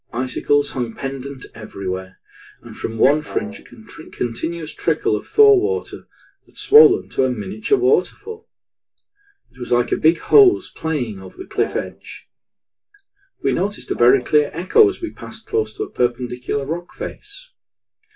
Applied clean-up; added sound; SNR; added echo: none; Brass instrument; 18 dB; reverberation time 0.2 s.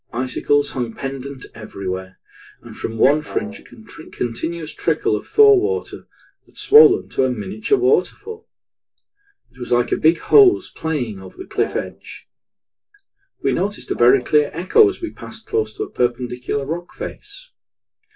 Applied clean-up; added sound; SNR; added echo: neural separator model SepFormer DNS4.